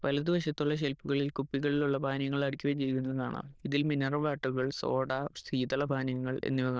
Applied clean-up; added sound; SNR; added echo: neural diffusion model UNIVERSE++.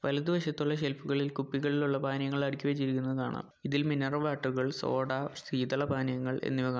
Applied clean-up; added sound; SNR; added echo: none; none; none; none.